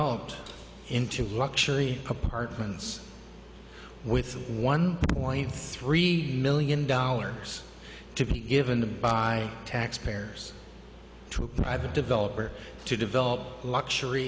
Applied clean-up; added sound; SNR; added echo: none; none; none; none.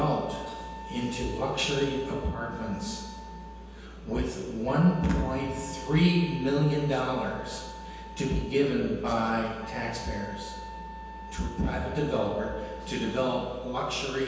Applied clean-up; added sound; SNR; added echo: none; Wind instrument, woodwind instrument; 15 dB; reverberation time 1.2 s.